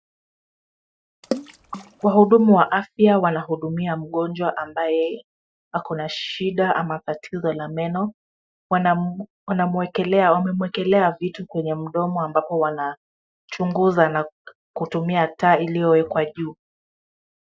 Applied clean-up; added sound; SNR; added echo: classical method Wiener filter.